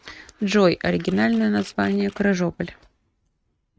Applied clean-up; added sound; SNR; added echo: neural mask model RNNoise.